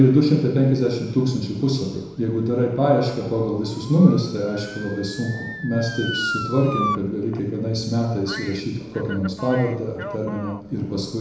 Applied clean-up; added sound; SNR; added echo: none; Motor vehicle (road) / Siren; 13 dB; reverberation time 1.0 s.